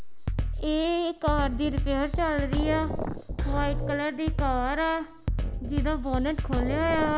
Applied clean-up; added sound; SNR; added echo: none; Drum kit; 1 dB; none.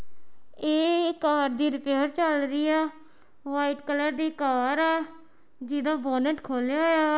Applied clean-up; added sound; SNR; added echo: none; none; none; none.